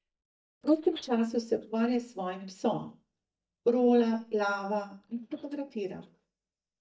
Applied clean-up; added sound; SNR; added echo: neural mask model DeepFilterNet 3.